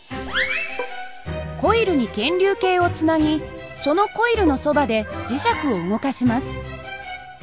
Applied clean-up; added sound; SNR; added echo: none; Bowed string instrument; 18 dB; none.